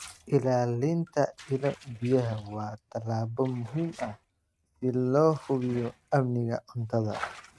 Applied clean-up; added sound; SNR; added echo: neural mask model RNNoise.